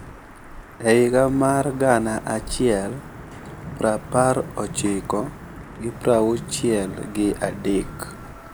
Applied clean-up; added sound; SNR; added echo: none; Thunder / Wind / Rain; 13 dB; none.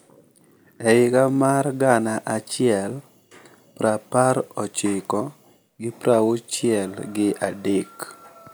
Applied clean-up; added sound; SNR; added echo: none; none; none; none.